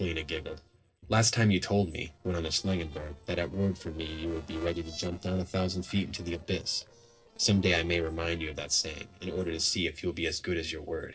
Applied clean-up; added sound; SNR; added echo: neural separator model SepFormer DNS4.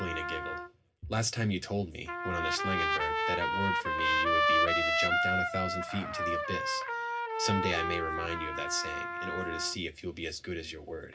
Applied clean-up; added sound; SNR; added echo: none; Trumpet; -4 dB; reverberation time 0.4 s.